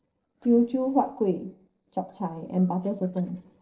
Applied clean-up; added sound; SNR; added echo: neural separator model SepFormer DNS4.